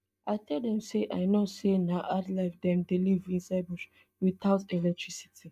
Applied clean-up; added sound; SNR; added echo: neural mask model DeepFilterNet 3.